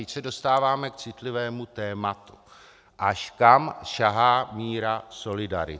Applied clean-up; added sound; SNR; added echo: none; none; none; none.